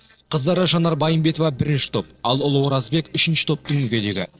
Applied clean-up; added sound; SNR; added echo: neural separator model SepFormer DNS4.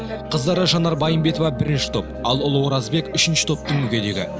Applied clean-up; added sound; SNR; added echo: none; Piano; 17 dB; none.